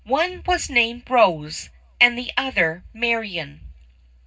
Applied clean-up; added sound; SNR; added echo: none; none; none; reverberation time 0.4 s.